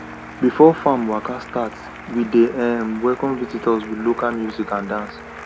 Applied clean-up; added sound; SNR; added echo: none; Applause + Piano; 15 dB; none.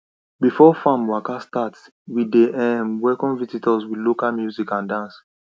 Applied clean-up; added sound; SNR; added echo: none; none; none; none.